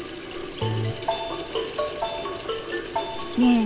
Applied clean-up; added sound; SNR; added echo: none; Sink (filling or washing) / Water tap, faucet; 8 dB; none.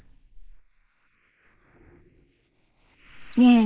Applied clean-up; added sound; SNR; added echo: neural mask model Resemble Enhance denoiser.